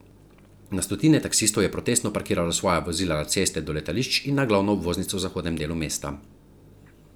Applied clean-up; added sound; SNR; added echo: none; none; none; none.